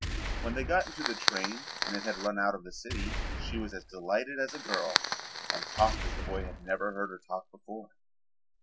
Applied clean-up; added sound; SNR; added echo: none; Fire + Boom; 1 dB; none.